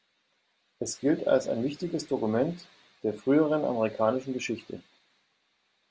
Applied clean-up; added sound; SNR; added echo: none; none; none; none.